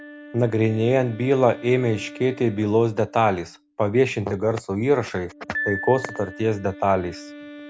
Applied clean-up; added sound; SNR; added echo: none; Wind instrument, woodwind instrument + Piano; 15 dB; none.